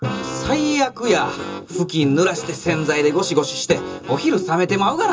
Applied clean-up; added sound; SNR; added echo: none; none; none; reverberation time 0.2 s.